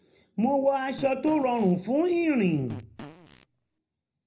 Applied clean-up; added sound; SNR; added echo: none; Fart; 19 dB; reverberation time 0.4 s.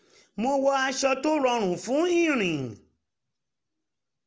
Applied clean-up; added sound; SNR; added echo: none; none; none; none.